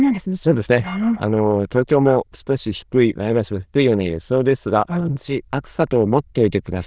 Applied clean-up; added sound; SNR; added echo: neural diffusion model UNIVERSE++.